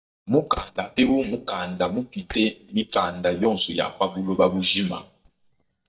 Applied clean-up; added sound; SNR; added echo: neural mask model DeepFilterNet 3.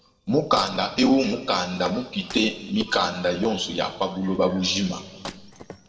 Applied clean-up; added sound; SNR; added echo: neural separator model SepFormer DNS4.